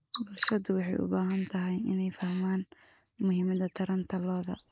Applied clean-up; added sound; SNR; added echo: neural mask model Resemble Enhance denoiser.